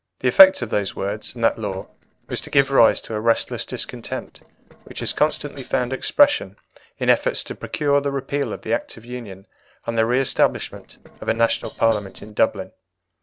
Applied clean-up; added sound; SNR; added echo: neural separator model SepFormer DNS4.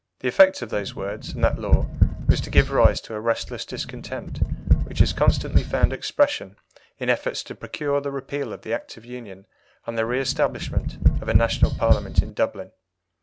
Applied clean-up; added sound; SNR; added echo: none; Tap; -5 dB; none.